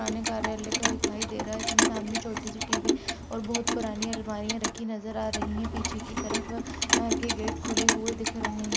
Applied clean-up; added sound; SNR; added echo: none; Clock; -4 dB; none.